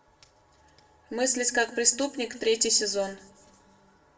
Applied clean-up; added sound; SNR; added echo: none; none; none; reverberation time 0.7 s.